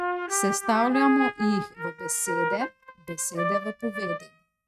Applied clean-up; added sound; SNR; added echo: neural mask model RNNoise.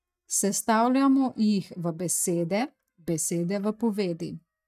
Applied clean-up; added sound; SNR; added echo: neural mask model DeepFilterNet 3.